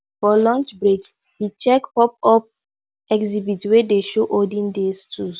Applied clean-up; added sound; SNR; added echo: none; none; none; none.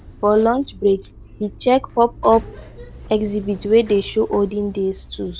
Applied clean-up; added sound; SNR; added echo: none; Motor vehicle (road) + Sliding door; 18 dB; none.